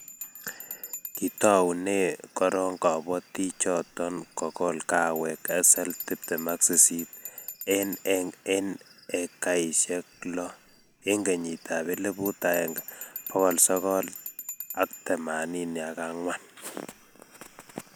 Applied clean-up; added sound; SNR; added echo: none; Bell; 16 dB; none.